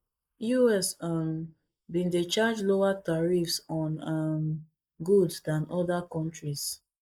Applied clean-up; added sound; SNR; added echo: neural mask model Resemble Enhance denoiser.